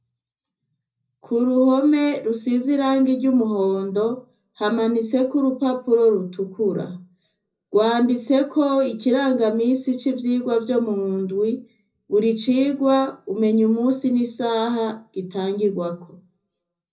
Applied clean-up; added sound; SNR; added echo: none; none; none; reverberation time 0.4 s.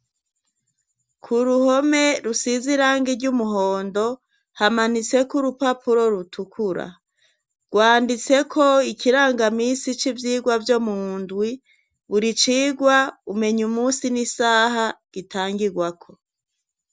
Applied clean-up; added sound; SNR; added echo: none; none; none; none.